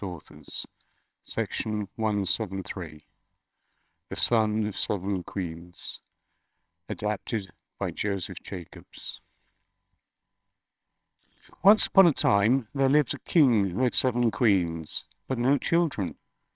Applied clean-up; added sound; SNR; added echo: neural separator model SepFormer WHAMR!.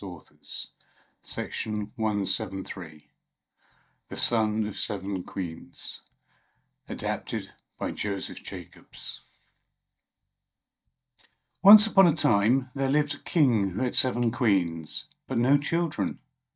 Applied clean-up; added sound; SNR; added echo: neural mask model DeepFilterNet 3.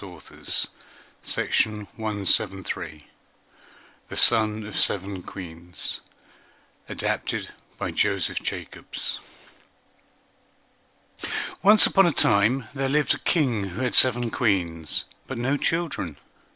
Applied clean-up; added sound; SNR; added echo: none; none; none; none.